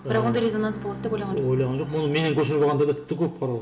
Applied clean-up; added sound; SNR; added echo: none; Bowed string instrument; 14 dB; reverberation time 0.4 s.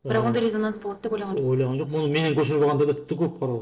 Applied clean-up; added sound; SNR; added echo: neural separator model SepFormer DNS4.